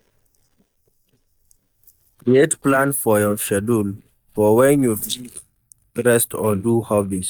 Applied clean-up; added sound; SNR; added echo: neural mask model DeepFilterNet 3.